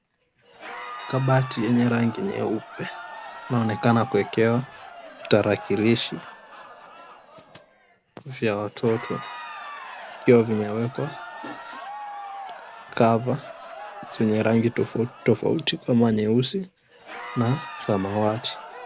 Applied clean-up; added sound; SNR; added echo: none; Crowd; 14 dB; none.